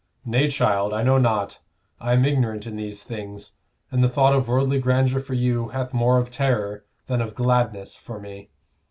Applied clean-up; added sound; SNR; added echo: none; none; none; none.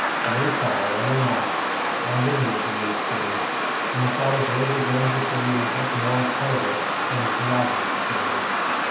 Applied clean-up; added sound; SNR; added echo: none; Cricket; -2 dB; reverberation time 0.8 s.